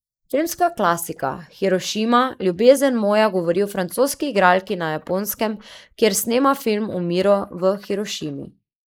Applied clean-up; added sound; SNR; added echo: neural mask model Resemble Enhance denoiser.